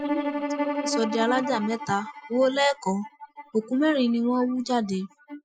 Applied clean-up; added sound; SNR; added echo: classical method Wiener filter.